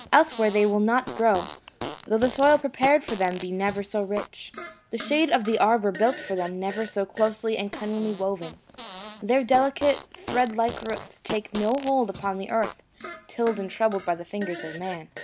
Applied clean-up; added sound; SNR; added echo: none; Fart; 14 dB; none.